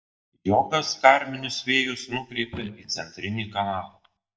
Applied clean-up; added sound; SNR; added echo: neural mask model DeepFilterNet 3.